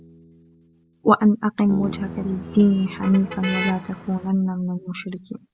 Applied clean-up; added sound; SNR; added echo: none; Bass guitar + Motor vehicle (road); 13 dB; none.